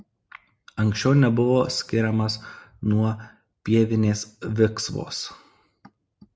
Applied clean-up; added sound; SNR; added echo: none; none; none; none.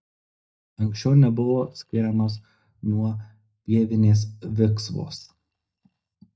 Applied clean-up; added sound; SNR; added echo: neural mask model DeepFilterNet 3.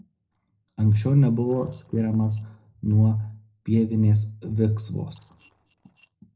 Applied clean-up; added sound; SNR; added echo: neural separator model SepFormer DNS4.